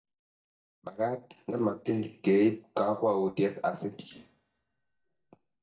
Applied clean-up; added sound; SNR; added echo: neural mask model DeepFilterNet 3.